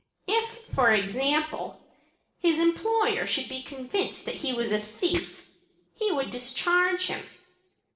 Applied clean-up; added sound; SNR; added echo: neural separator model SepFormer DNS4.